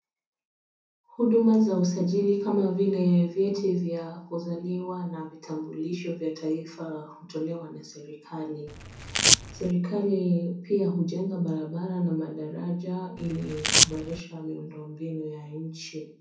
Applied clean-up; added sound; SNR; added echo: none; Domestic sounds, home sounds; -3 dB; reverberation time 0.6 s.